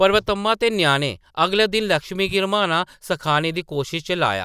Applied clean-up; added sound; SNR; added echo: neural mask model DeepFilterNet 3.